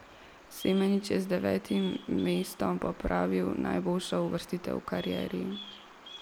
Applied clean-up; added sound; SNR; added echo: none; Bird vocalization, bird call, bird song; 18 dB; none.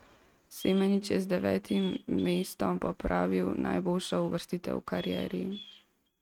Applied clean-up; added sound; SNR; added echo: neural mask model RNNoise.